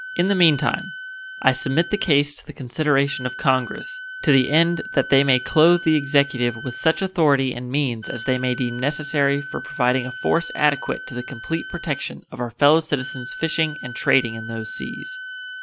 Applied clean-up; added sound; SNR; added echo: none; Wind instrument, woodwind instrument; 13 dB; none.